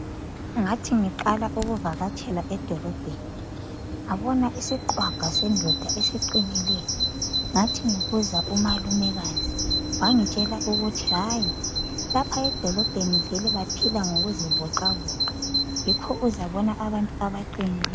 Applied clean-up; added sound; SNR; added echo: none; Bird vocalization, bird call, bird song; 1 dB; none.